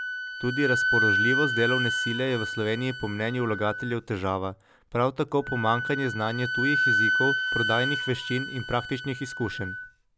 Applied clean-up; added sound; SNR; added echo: none; Wind instrument, woodwind instrument; 0 dB; none.